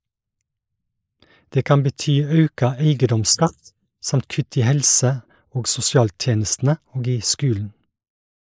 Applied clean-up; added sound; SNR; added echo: neural mask model Resemble Enhance denoiser.